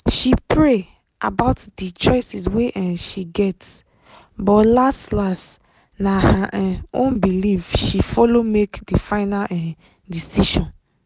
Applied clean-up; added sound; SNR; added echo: none; none; none; none.